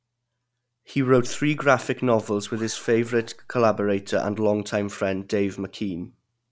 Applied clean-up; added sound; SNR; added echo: none; Zipper (clothing); 16 dB; none.